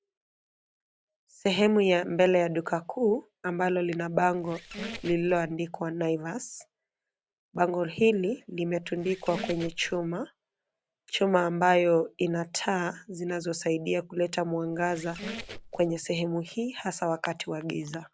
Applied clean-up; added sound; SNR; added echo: none; Squeak; 13 dB; none.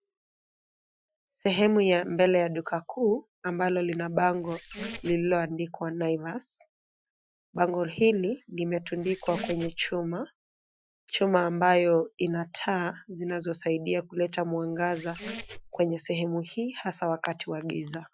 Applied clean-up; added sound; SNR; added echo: classical method Wiener filter.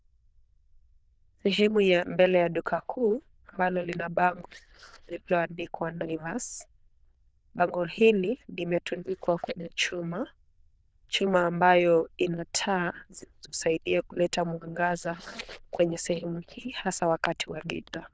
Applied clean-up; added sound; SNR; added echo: neural diffusion model UNIVERSE++.